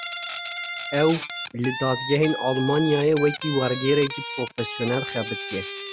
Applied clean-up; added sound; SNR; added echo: none; Guitar; 8 dB; none.